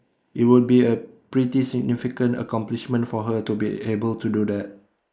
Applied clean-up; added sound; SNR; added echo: neural mask model Resemble Enhance denoiser.